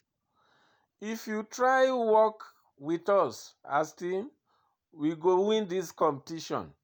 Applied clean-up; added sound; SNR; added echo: none; none; none; none.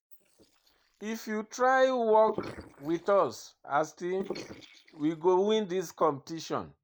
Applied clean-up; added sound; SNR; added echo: neural mask model Resemble Enhance denoiser.